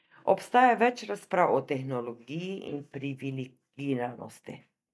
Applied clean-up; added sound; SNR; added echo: neural mask model DeepFilterNet 3.